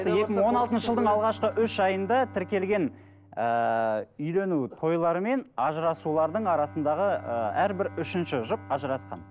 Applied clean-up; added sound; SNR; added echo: none; Bowed string instrument; 19 dB; none.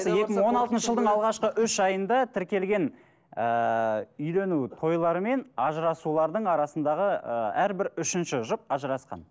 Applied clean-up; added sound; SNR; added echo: none; none; none; none.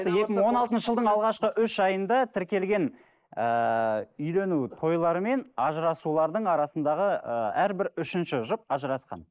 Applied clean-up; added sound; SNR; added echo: neural mask model Resemble Enhance denoiser.